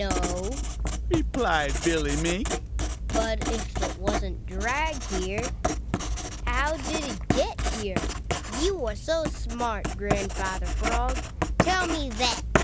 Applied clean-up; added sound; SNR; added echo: none; Writing; -2 dB; none.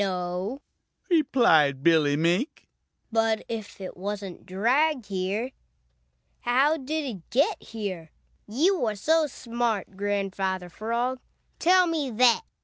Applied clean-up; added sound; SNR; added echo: none; none; none; none.